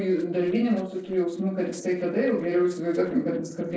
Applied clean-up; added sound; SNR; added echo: neural separator model SepFormer DNS4.